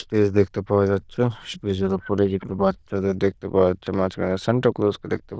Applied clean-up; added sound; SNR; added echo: neural diffusion model UNIVERSE++.